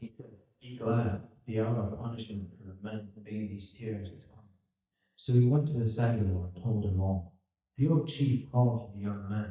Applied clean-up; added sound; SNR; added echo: neural mask model DeepFilterNet 3.